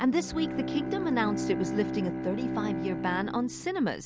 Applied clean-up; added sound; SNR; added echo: none; Bowed string instrument; 3 dB; none.